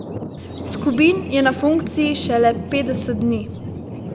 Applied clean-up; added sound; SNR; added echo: none; Thunder; 10 dB; none.